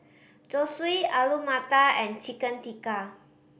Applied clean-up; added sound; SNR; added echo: none; none; none; none.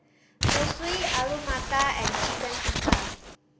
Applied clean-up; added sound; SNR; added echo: none; Crumpling, crinkling; -4 dB; none.